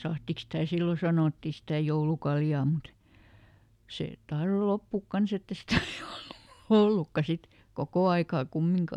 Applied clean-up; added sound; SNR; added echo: none; none; none; none.